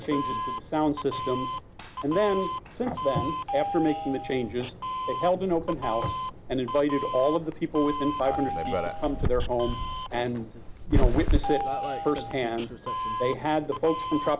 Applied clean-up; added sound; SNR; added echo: none; Doorbell; 2 dB; none.